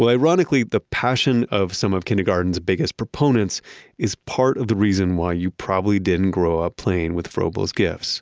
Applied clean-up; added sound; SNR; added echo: none; none; none; none.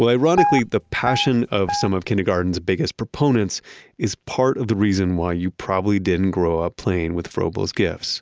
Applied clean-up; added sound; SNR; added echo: none; Guitar; 4 dB; none.